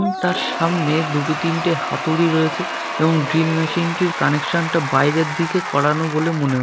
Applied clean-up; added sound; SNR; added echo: none; Applause / Crowd / Cheering; 6 dB; none.